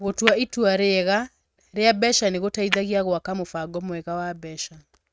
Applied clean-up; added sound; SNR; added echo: neural mask model RNNoise.